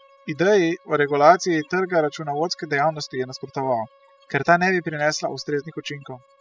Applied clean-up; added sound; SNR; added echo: classical method spectral subtraction.